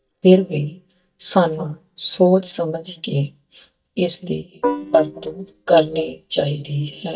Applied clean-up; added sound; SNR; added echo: neural mask model DeepFilterNet 3.